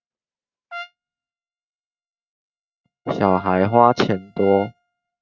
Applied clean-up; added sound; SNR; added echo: neural mask model RNNoise.